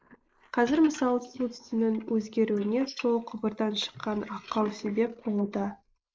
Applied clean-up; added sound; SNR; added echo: neural mask model Resemble Enhance denoiser.